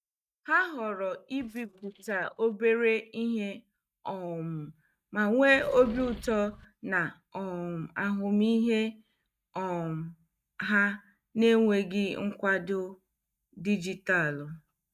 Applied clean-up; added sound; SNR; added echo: neural mask model DeepFilterNet 3.